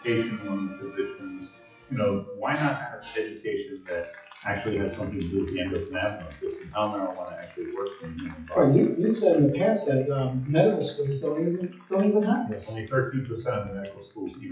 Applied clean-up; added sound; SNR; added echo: classical method WPE with log-MMSE.